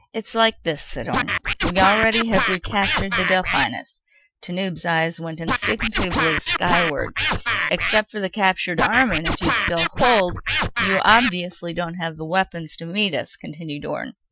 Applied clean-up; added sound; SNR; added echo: classical method Wiener filter.